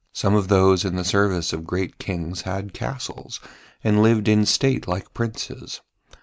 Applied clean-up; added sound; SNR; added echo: none; none; none; none.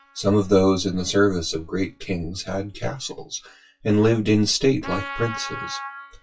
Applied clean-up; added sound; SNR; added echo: classical method WPE with log-MMSE.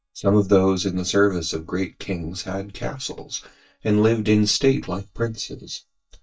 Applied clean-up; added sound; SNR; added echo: neural mask model DeepFilterNet 3.